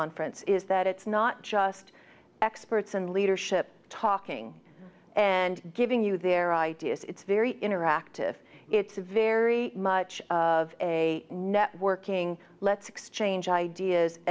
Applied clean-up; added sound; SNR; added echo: none; none; none; none.